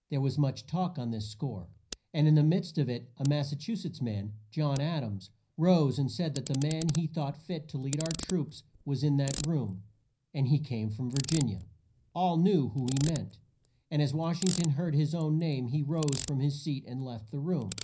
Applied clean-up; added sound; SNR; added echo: none; Ratchet, pawl; 16 dB; reverberation time 0.4 s.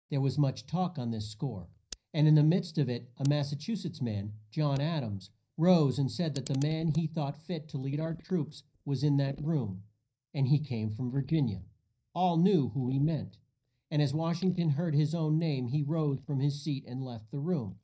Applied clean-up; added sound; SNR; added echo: neural mask model DeepFilterNet 3.